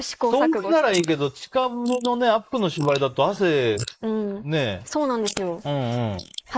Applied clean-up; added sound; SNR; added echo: neural mask model Resemble Enhance denoiser.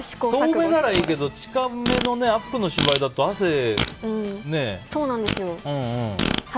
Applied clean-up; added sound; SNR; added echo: none; Fart; 6 dB; none.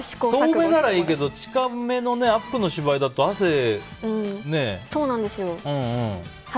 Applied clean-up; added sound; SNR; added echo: none; none; none; none.